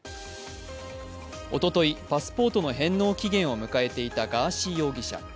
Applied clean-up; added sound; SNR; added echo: none; none; none; none.